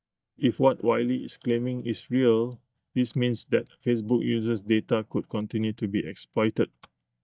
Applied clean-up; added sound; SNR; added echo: neural mask model DeepFilterNet 3.